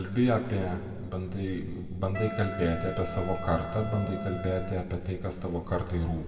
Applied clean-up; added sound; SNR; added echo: none; Wind instrument, woodwind instrument; 10 dB; reverberation time 2.1 s.